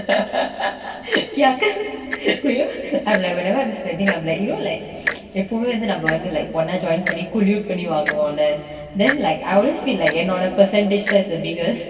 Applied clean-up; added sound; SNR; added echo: none; Tick-tock; 11 dB; reverberation time 2.6 s.